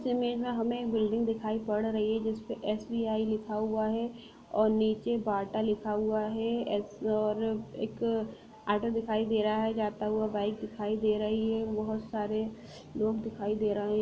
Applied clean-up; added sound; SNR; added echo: none; none; none; none.